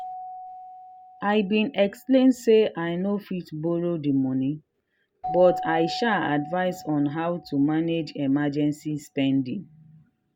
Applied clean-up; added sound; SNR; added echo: none; Keyboard (musical); 14 dB; none.